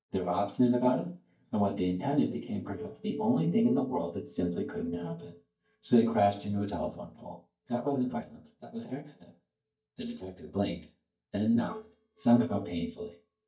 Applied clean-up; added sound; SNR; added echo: neural mask model DeepFilterNet 3.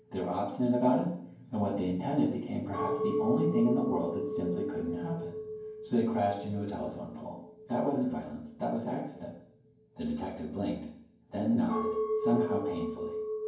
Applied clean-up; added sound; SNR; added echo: none; Chink, clink; 6 dB; reverberation time 0.9 s.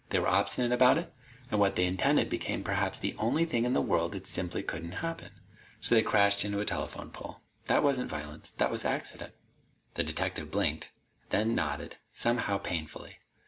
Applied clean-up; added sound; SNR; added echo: none; none; none; none.